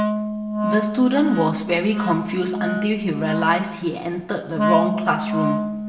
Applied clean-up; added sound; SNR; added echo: none; Wind instrument, woodwind instrument; 2 dB; reverberation time 1.0 s.